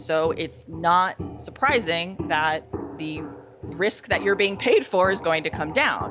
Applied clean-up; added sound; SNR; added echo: none; Walk, footsteps; 13 dB; none.